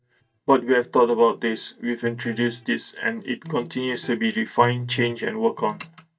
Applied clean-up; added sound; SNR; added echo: neural mask model DeepFilterNet 3.